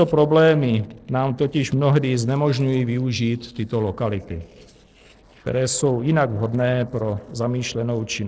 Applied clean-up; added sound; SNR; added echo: neural separator model SepFormer DNS4.